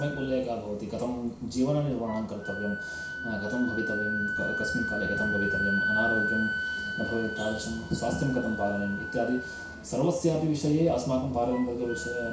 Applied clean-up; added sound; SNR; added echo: none; Wind instrument, woodwind instrument; 5 dB; reverberation time 0.6 s.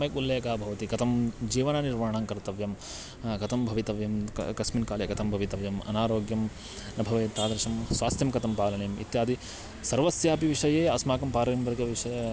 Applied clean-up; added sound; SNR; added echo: none; none; none; none.